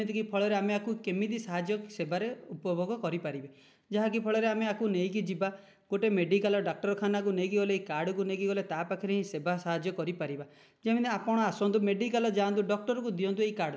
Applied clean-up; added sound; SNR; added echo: none; none; none; none.